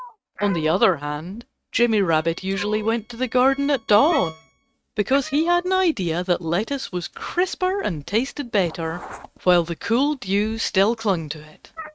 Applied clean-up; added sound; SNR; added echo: neural mask model RNNoise.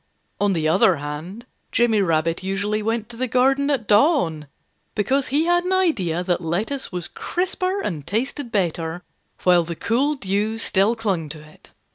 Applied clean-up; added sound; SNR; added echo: none; none; none; none.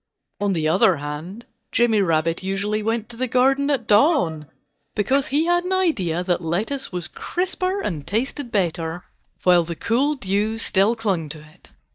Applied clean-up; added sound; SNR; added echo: neural mask model DeepFilterNet 3.